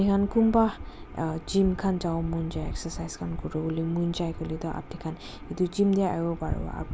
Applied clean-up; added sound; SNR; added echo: none; none; none; none.